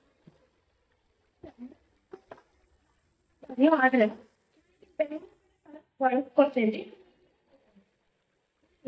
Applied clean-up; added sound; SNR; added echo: neural mask model DeepFilterNet 3.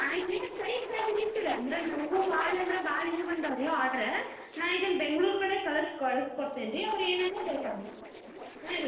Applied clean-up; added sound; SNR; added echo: neural separator model SepFormer DNS4.